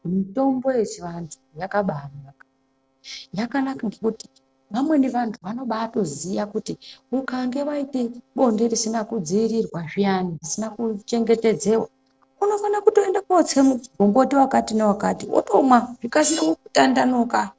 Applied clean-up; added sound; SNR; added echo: neural separator model SepFormer DNS4.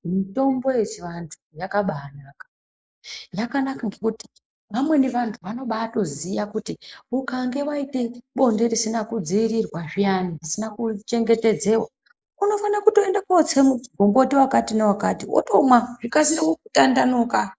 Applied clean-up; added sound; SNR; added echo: neural mask model Resemble Enhance denoiser.